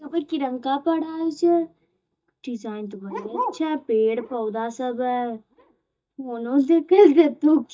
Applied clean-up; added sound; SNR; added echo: neural mask model DeepFilterNet 3.